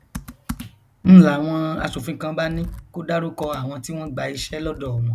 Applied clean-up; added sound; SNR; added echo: none; Bowed string instrument + Computer keyboard; 17 dB; none.